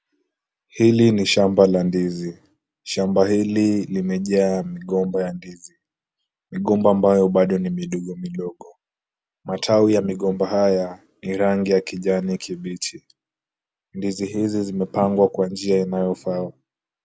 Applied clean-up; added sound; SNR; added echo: none; none; none; none.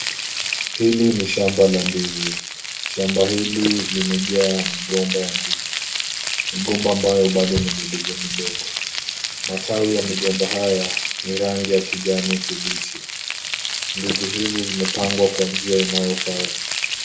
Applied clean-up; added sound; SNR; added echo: none; Frying (food); 3 dB; reverberation time 0.4 s.